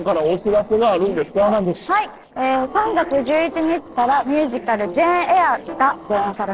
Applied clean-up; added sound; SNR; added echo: neural separator model SepFormer DNS4.